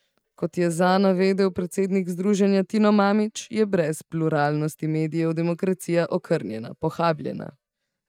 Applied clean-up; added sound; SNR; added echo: neural mask model DeepFilterNet 3.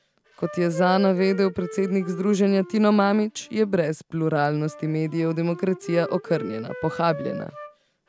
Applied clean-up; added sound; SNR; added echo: none; Wind instrument, woodwind instrument; 15 dB; none.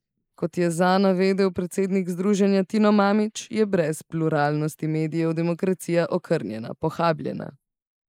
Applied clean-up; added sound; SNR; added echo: neural mask model Resemble Enhance denoiser.